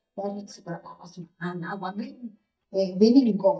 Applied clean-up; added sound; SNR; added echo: neural mask model DeepFilterNet 3.